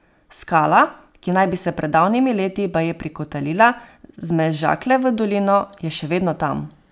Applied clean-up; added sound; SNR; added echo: none; none; none; none.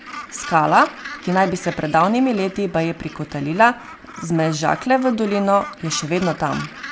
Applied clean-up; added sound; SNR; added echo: none; Gull, seagull; 15 dB; none.